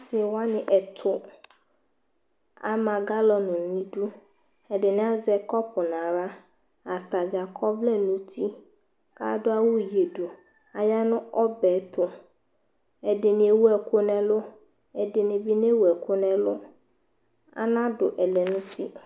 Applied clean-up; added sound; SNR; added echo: none; none; none; none.